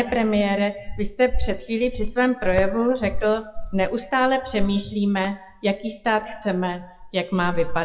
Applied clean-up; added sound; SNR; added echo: classical method WPE with log-MMSE.